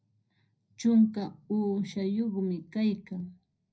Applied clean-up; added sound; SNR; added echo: none; none; none; reverberation time 0.4 s.